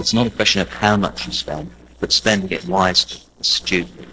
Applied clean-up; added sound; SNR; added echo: neural separator model SepFormer DNS4.